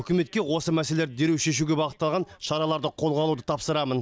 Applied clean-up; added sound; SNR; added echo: none; none; none; none.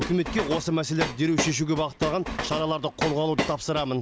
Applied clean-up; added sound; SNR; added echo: none; Train; 6 dB; none.